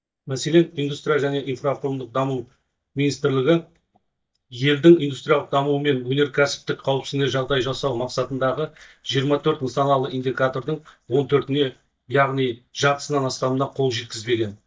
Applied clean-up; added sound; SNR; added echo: neural mask model DeepFilterNet 3.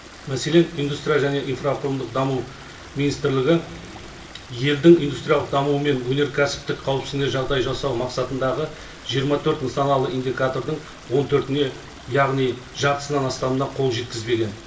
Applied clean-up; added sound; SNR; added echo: none; Stream; 19 dB; reverberation time 0.2 s.